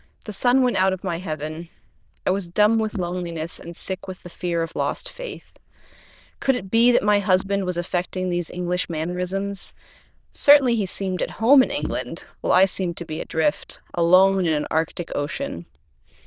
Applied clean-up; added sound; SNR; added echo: neural diffusion model UNIVERSE++.